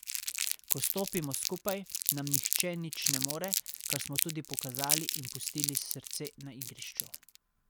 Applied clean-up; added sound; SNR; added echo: none; Crumpling, crinkling; -4 dB; none.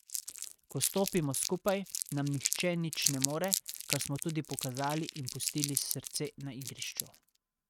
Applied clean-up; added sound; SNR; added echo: neural mask model RNNoise.